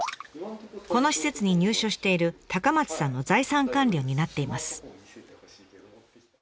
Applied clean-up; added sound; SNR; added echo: none; none; none; none.